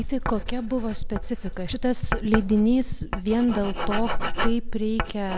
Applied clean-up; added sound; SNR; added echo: none; Writing; 1 dB; none.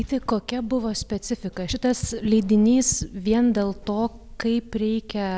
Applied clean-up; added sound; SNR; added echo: none; none; none; none.